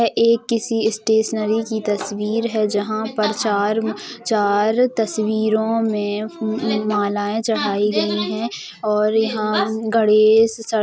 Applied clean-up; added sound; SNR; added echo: none; none; none; none.